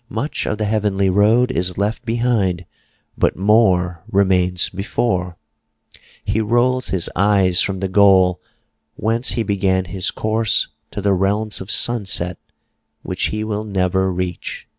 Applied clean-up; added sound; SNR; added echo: none; none; none; none.